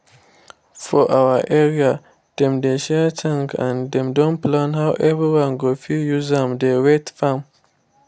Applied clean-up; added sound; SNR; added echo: none; none; none; none.